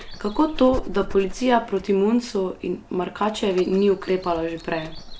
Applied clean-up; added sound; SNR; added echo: none; Dog; 13 dB; none.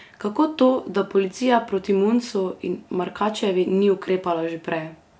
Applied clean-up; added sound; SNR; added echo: none; none; none; none.